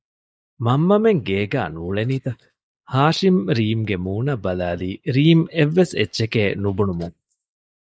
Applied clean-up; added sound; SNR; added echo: neural mask model Resemble Enhance denoiser.